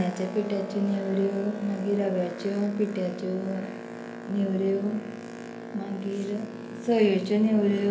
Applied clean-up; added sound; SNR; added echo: none; Boat, Water vehicle; 10 dB; none.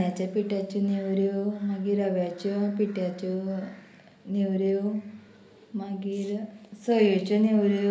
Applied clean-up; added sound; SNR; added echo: none; none; none; none.